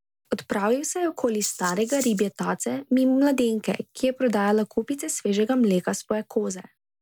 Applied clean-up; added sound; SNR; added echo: none; Rattle (instrument); 10 dB; none.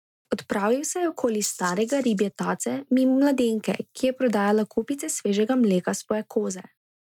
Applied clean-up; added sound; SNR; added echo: neural mask model RNNoise.